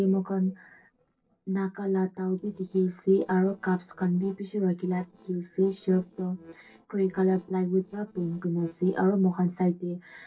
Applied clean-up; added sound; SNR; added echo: neural separator model SepFormer DNS4.